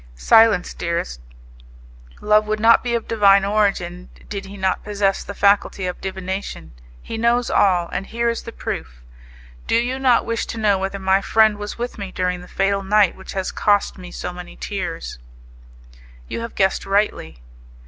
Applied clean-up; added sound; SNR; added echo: none; none; none; none.